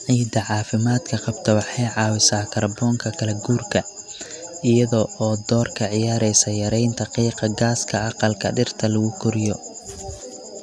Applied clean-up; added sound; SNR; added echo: none; none; none; none.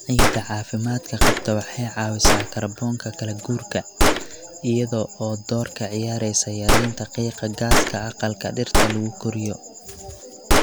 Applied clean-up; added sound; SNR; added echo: none; Gunshot, gunfire; -3 dB; none.